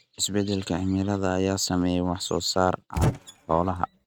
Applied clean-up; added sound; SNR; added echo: neural mask model RNNoise.